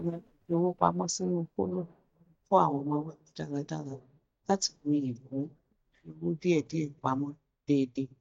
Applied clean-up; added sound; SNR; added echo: neural mask model DeepFilterNet 3.